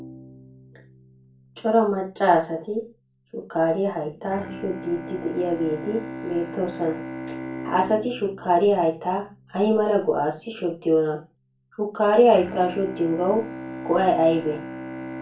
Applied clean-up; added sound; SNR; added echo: none; Bowed string instrument; 14 dB; reverberation time 0.3 s.